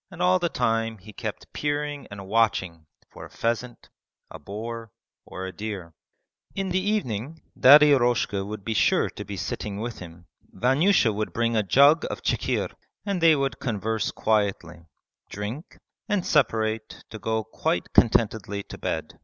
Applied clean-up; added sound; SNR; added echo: none; none; none; none.